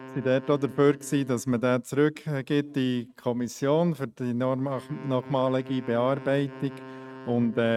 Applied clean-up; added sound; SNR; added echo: neural mask model RNNoise.